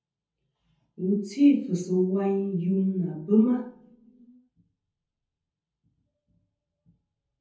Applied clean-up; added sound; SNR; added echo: none; none; none; reverberation time 0.7 s.